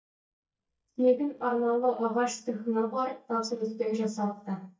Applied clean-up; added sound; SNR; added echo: neural mask model DeepFilterNet 3.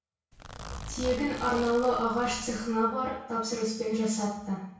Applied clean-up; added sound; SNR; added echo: none; Zipper (clothing); 12 dB; reverberation time 0.6 s.